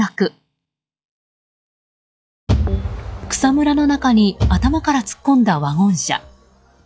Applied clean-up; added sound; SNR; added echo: classical method log-MMSE.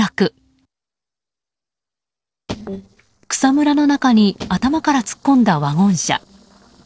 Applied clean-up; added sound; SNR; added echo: neural separator model SepFormer DNS4.